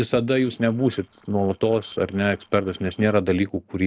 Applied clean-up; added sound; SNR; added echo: neural separator model SepFormer DNS4.